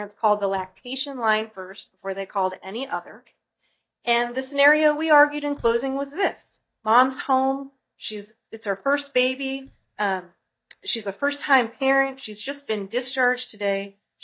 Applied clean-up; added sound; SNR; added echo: neural mask model DeepFilterNet 3.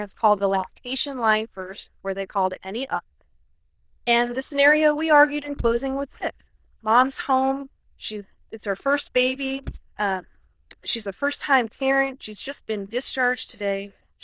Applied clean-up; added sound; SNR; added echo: neural diffusion model UNIVERSE++.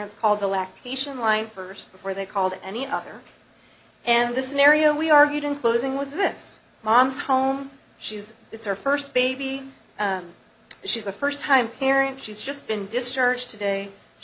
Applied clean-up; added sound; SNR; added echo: none; none; none; none.